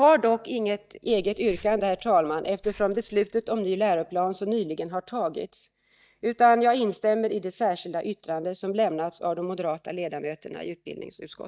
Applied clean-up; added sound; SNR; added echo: neural mask model DeepFilterNet 3.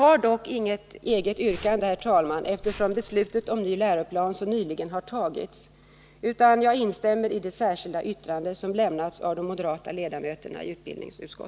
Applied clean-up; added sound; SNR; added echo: none; Liquid; 17 dB; none.